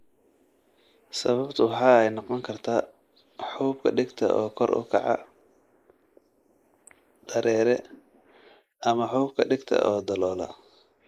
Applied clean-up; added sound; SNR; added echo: neural mask model Resemble Enhance denoiser.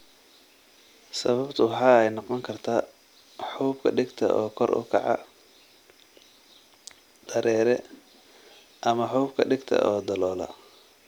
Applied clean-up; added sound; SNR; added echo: none; none; none; none.